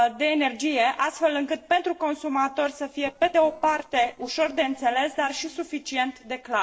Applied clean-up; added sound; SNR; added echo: neural separator model SepFormer DNS4.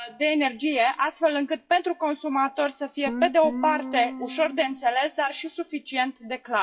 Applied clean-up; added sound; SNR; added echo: classical method WPE with log-MMSE.